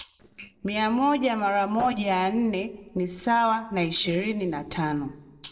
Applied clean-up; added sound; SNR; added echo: neural separator model SepFormer DNS4.